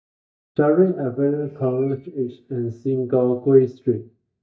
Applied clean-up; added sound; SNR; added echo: neural mask model DeepFilterNet 3.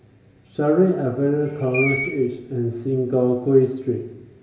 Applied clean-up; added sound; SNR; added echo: none; Screech; 12 dB; reverberation time 1.1 s.